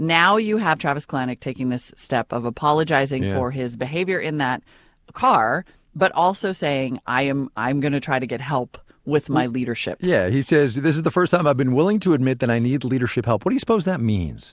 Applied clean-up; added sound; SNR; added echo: none; none; none; none.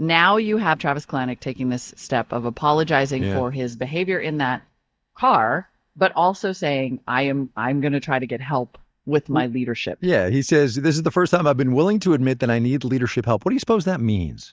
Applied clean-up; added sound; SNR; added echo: neural mask model DeepFilterNet 3.